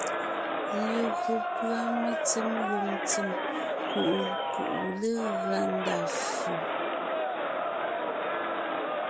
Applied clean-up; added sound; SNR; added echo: none; Crowd; -3 dB; none.